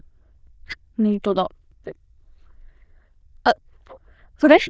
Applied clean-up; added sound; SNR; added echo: neural diffusion model UNIVERSE++.